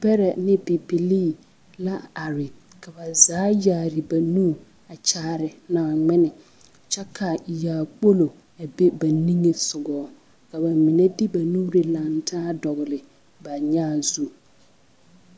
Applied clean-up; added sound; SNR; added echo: none; none; none; none.